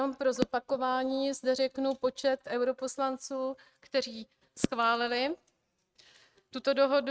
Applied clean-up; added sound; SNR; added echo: neural mask model RNNoise.